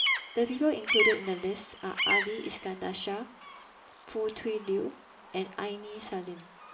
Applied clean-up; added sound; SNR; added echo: none; Bird vocalization, bird call, bird song; 1 dB; reverberation time 0.5 s.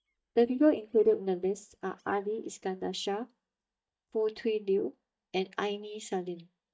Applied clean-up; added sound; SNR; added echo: neural mask model DeepFilterNet 3.